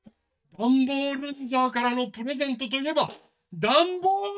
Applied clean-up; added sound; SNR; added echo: neural mask model DeepFilterNet 3.